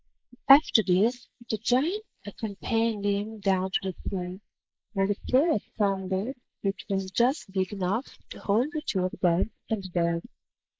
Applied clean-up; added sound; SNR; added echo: neural mask model Resemble Enhance denoiser.